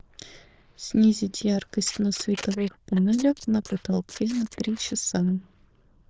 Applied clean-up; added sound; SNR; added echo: neural diffusion model UNIVERSE++.